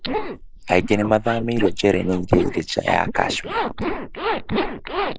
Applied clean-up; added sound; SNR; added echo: neural mask model Resemble Enhance denoiser.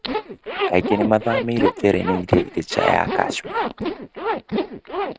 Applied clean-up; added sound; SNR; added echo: neural mask model RNNoise.